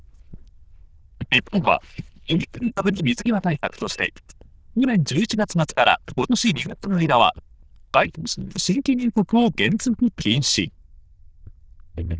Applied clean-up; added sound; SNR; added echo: neural diffusion model UNIVERSE++.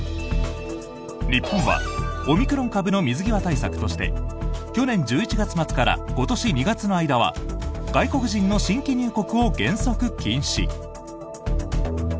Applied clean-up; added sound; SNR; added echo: none; none; none; none.